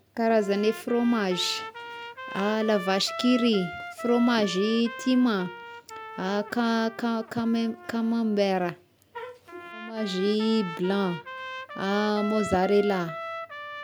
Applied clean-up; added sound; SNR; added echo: none; Trumpet; 13 dB; none.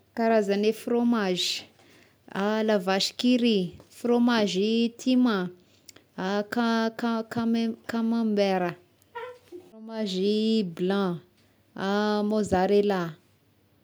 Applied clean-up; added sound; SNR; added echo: none; none; none; none.